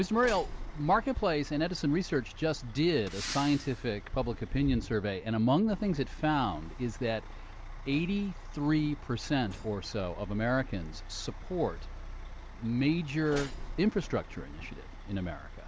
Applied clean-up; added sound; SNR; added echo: none; Truck; 11 dB; none.